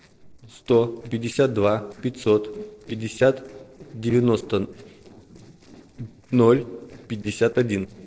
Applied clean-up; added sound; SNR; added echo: neural separator model SepFormer DNS4.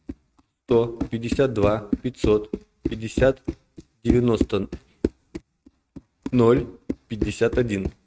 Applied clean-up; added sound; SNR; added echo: neural mask model RNNoise.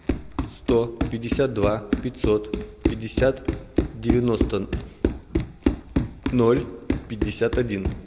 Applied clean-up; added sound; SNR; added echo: none; Run; 1 dB; none.